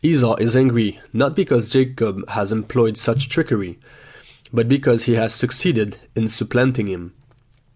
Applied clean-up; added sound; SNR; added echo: none; none; none; none.